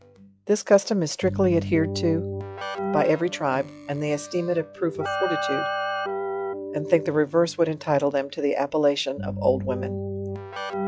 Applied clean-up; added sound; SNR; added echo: classical method log-MMSE.